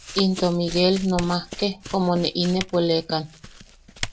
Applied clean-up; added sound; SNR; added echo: none; Run + Typing; 13 dB; none.